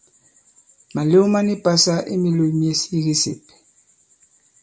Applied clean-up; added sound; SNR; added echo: none; none; none; none.